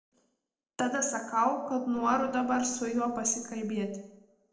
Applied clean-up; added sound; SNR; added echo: neural separator model SepFormer DNS4.